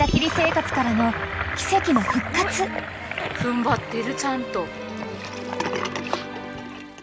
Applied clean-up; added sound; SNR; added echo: none; Sink (filling or washing) / Gurgling; 4 dB; none.